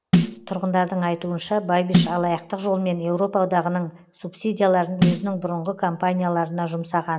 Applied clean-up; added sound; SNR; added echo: none; Snare drum; 1 dB; none.